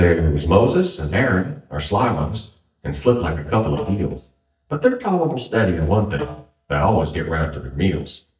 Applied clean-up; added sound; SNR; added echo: neural mask model DeepFilterNet 3.